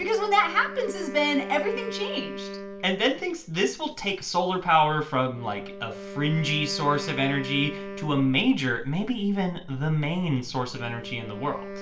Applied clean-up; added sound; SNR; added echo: none; Wind instrument, woodwind instrument; 13 dB; reverberation time 0.3 s.